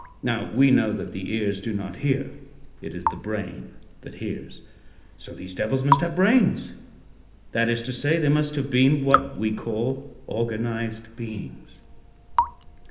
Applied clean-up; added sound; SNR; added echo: none; Raindrop / Drip; 7 dB; reverberation time 0.8 s.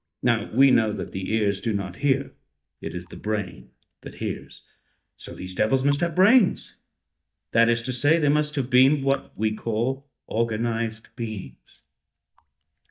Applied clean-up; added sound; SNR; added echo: neural mask model DeepFilterNet 3.